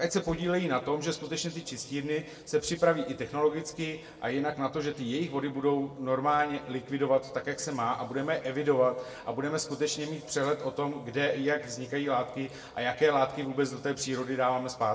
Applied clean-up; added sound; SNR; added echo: none; none; none; reverberation time 0.9 s.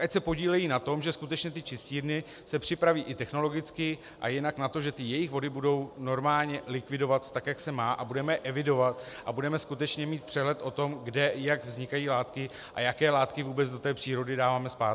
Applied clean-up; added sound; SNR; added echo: none; none; none; none.